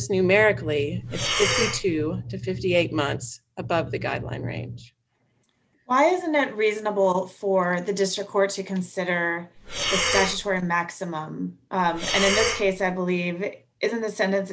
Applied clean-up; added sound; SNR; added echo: none; Breathing; 2 dB; none.